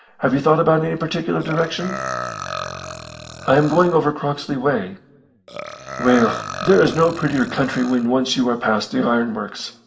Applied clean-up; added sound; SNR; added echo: none; Burping, eructation; 11 dB; reverberation time 0.5 s.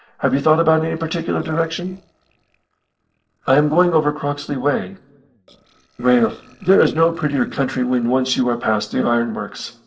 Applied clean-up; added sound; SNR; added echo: neural separator model SepFormer DNS4.